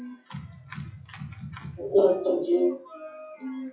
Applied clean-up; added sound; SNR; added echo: classical method WPE with log-MMSE.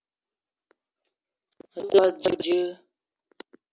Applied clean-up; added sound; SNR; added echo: none; none; none; none.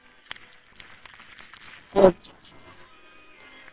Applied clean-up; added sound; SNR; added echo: neural separator model SepFormer WHAMR!.